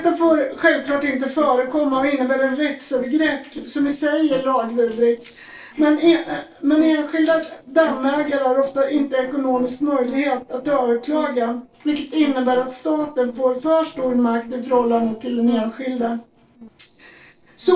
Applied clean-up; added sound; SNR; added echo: neural separator model SepFormer DNS4.